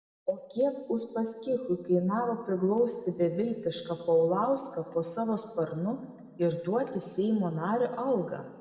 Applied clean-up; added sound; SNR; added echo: none; none; none; reverberation time 1.4 s.